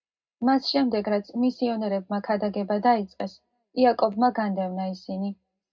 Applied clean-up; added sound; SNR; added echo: none; none; none; reverberation time 0.2 s.